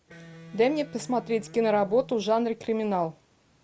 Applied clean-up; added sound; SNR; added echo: none; Electric guitar; 20 dB; none.